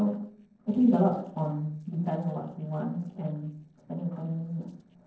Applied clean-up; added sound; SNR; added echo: neural separator model SepFormer DNS4.